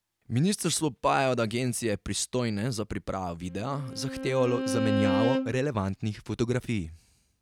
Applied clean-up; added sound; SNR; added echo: none; Bowed string instrument; 3 dB; none.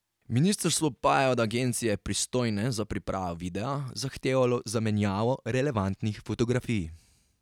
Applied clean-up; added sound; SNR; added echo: none; none; none; none.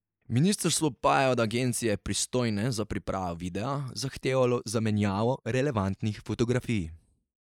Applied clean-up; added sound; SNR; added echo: neural mask model Resemble Enhance denoiser.